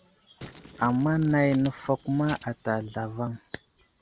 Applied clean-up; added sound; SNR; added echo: none; Crumpling, crinkling; 19 dB; none.